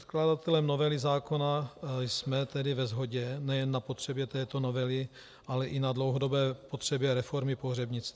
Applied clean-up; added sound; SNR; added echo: none; none; none; none.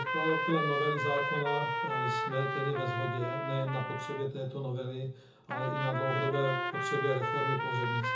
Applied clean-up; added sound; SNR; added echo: none; Trumpet; 1 dB; reverberation time 0.5 s.